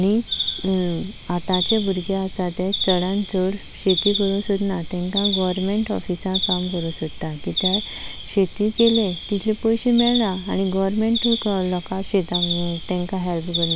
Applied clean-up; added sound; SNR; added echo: none; none; none; none.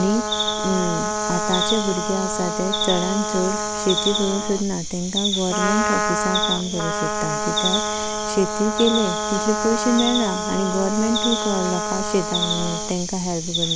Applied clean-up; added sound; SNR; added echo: none; Trumpet; 4 dB; none.